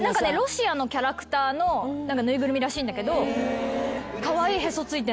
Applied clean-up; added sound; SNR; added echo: none; none; none; none.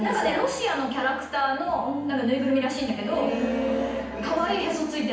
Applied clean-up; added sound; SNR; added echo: none; none; none; reverberation time 0.9 s.